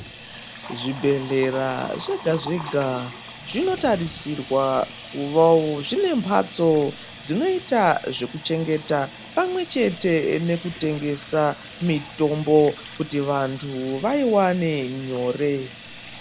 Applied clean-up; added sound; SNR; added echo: none; Sink (filling or washing) / Water tap, faucet; 16 dB; none.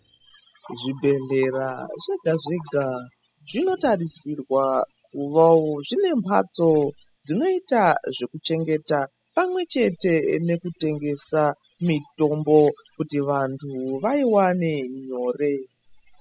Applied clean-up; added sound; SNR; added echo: classical method spectral subtraction.